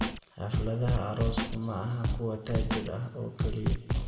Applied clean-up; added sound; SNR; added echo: none; Scratching (performance technique); -1 dB; reverberation time 1.8 s.